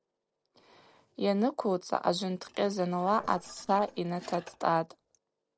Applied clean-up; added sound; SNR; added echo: neural separator model SepFormer DNS4.